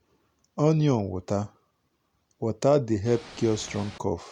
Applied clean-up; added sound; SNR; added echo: none; Ocean / Boat, Water vehicle; 17 dB; none.